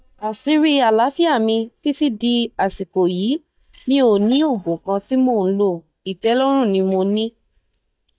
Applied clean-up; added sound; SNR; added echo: neural mask model DeepFilterNet 3.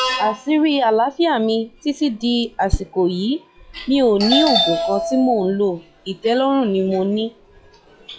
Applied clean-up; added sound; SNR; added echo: classical method log-MMSE.